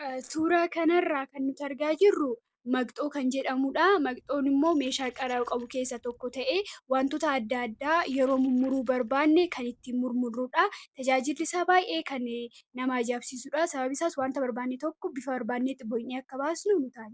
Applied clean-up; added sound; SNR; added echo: neural separator model SepFormer DNS4.